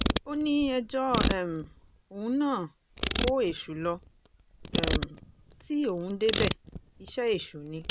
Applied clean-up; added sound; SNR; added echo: none; Ratchet, pawl; -3 dB; none.